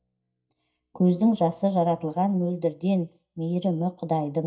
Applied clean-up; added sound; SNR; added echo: neural mask model DeepFilterNet 3.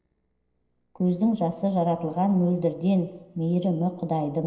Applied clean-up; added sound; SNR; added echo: neural separator model SepFormer DNS4.